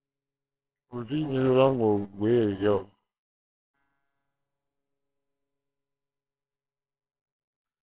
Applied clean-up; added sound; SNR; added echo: neural separator model SepFormer WHAMR!.